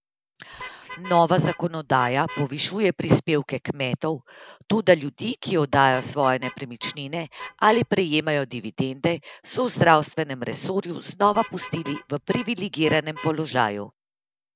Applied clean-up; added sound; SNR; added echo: none; Vehicle horn, car horn, honking; 20 dB; none.